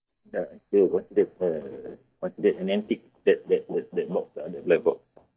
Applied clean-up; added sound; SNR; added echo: neural mask model DeepFilterNet 3.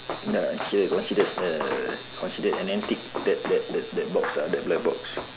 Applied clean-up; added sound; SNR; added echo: none; Run; 10 dB; none.